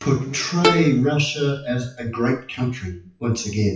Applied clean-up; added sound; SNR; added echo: classical method WPE with log-MMSE.